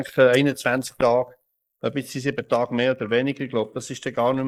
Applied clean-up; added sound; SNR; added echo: neural mask model Resemble Enhance denoiser.